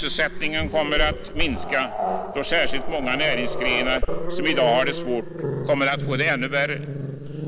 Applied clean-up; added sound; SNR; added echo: none; Growling; 1 dB; none.